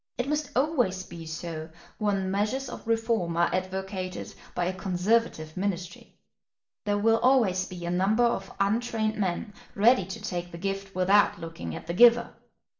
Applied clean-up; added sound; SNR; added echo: none; none; none; reverberation time 0.4 s.